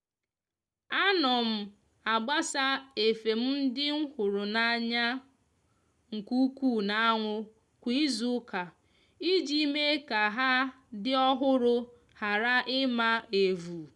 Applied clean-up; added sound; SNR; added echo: none; none; none; none.